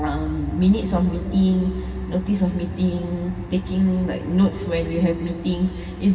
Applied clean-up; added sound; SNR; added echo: none; none; none; reverberation time 2.4 s.